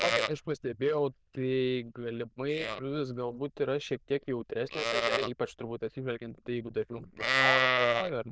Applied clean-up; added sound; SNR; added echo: neural diffusion model UNIVERSE++.